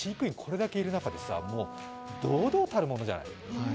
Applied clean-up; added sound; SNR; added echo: none; Burping, eructation + Wind instrument, woodwind instrument; 15 dB; none.